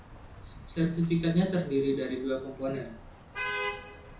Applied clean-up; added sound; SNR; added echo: none; Traffic noise, roadway noise / Vehicle horn, car horn, honking; 10 dB; reverberation time 0.7 s.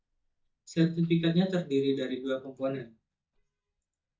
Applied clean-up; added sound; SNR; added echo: neural mask model DeepFilterNet 3.